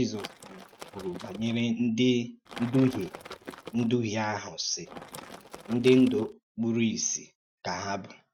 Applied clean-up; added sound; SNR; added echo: neural mask model RNNoise.